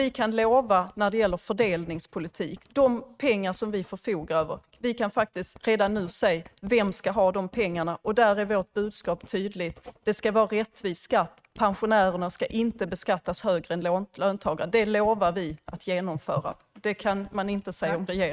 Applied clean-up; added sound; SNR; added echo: neural mask model RNNoise.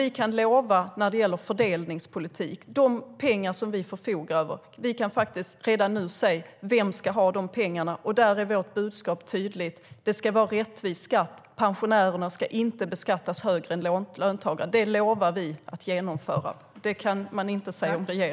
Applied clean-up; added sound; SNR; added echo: none; none; none; none.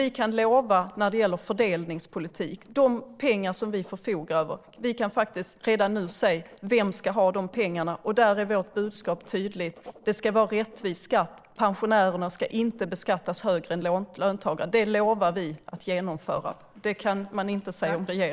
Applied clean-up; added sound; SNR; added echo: neural separator model SepFormer DNS4.